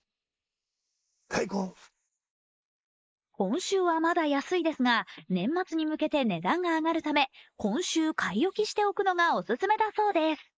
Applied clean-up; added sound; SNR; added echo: neural mask model Resemble Enhance denoiser.